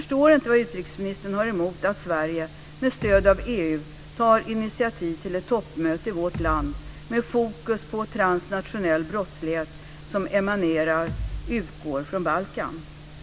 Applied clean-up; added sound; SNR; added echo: none; Bass drum; 10 dB; none.